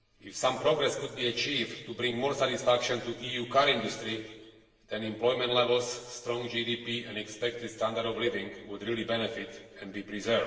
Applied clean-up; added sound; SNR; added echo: neural separator model SepFormer DNS4.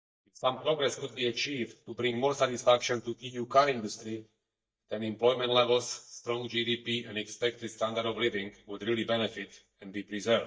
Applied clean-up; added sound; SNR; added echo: neural mask model DeepFilterNet 3.